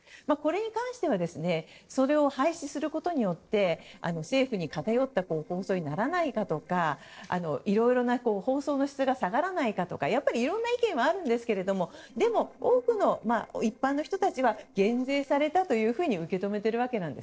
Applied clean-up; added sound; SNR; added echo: neural separator model SepFormer DNS4.